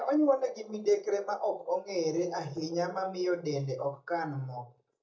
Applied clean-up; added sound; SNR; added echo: neural mask model DeepFilterNet 3.